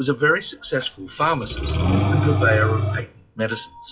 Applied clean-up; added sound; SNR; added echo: classical method WPE with log-MMSE.